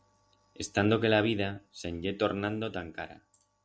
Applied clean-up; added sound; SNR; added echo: none; none; none; none.